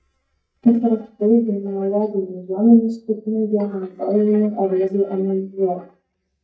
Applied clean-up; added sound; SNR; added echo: neural mask model DeepFilterNet 3.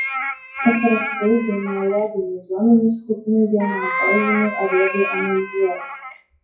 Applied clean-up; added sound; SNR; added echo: classical method WPE with log-MMSE.